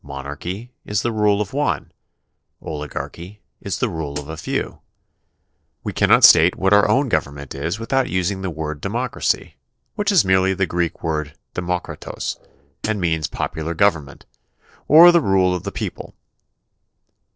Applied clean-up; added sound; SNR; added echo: neural separator model SepFormer DNS4.